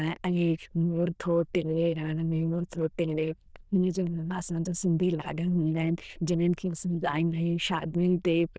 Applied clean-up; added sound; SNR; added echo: neural diffusion model UNIVERSE++.